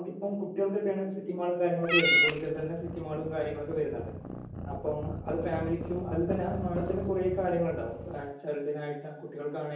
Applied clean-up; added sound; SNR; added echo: none; Meow / Purr; 3 dB; reverberation time 0.7 s.